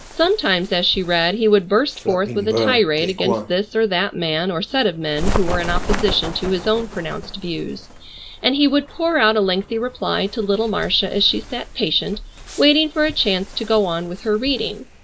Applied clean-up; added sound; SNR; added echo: none; Bird; 8 dB; none.